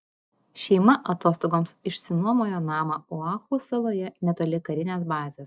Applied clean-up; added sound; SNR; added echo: none; none; none; none.